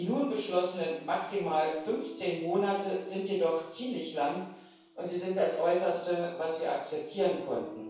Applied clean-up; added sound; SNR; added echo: none; Guitar; 19 dB; reverberation time 0.7 s.